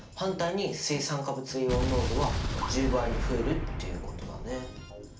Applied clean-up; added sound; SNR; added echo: none; Explosion; 2 dB; reverberation time 0.4 s.